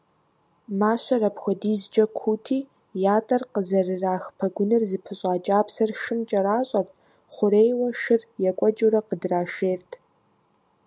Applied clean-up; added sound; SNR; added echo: none; none; none; none.